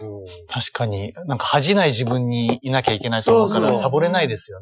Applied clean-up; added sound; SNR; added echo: classical method Wiener filter.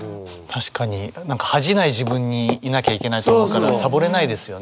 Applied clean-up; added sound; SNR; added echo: none; Walk, footsteps; 9 dB; none.